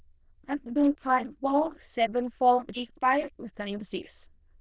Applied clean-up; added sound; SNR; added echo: neural diffusion model UNIVERSE++.